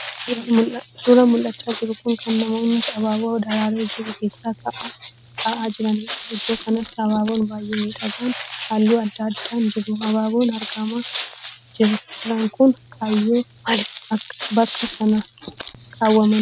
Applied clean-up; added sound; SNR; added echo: none; Walk, footsteps; 13 dB; none.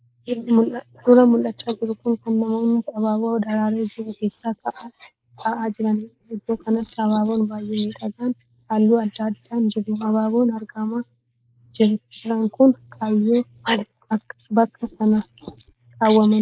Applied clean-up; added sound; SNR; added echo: neural mask model Resemble Enhance denoiser.